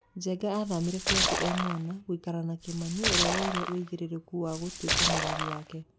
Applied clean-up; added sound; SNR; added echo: none; Splash, splatter; -2 dB; none.